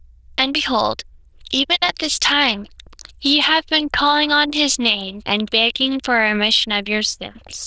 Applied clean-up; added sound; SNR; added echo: neural diffusion model UNIVERSE++.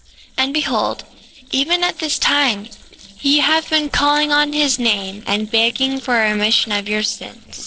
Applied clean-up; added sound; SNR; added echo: neural separator model SepFormer DNS4.